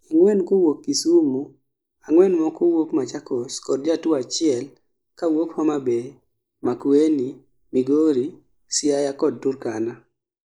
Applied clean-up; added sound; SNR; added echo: neural mask model Resemble Enhance denoiser.